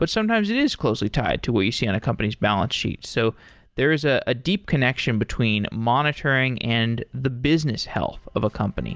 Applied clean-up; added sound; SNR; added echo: none; none; none; none.